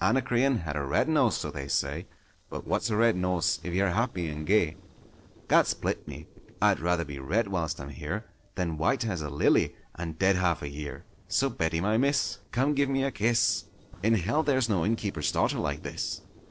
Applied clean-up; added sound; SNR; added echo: neural separator model SepFormer DNS4.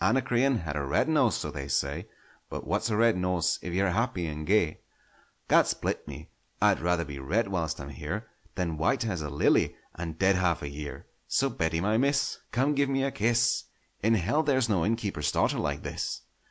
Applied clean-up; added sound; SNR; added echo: none; none; none; none.